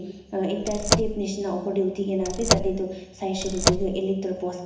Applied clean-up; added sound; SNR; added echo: none; Car; -3 dB; reverberation time 1.0 s.